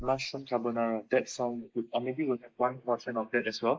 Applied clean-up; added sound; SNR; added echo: neural mask model Resemble Enhance denoiser.